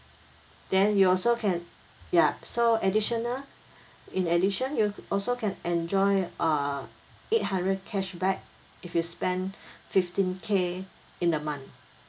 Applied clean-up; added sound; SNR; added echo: none; none; none; none.